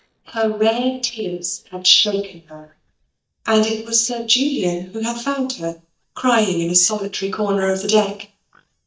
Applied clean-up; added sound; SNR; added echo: neural mask model DeepFilterNet 3.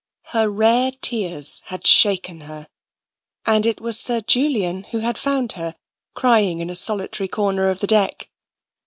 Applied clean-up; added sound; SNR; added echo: none; none; none; none.